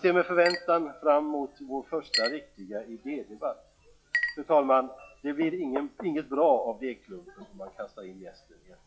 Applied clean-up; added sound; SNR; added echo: classical method log-MMSE.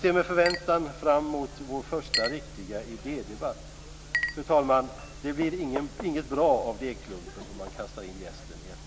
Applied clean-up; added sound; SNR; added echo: none; Chink, clink; 10 dB; none.